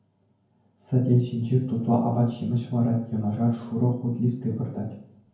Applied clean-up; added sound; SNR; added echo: none; none; none; reverberation time 0.9 s.